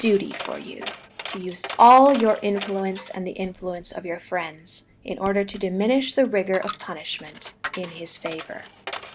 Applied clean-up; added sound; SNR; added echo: none; Coin (dropping); 14 dB; none.